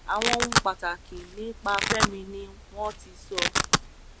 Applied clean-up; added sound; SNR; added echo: none; Domestic sounds, home sounds; -3 dB; none.